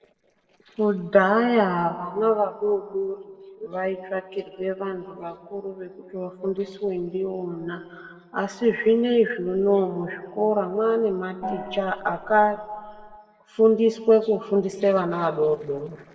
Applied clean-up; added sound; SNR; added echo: neural separator model SepFormer DNS4.